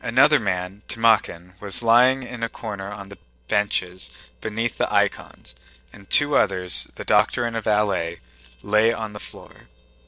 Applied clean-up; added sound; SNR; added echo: neural separator model SepFormer DNS4.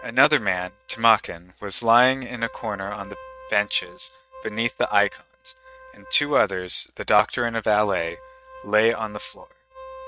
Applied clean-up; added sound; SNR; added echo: neural mask model RNNoise.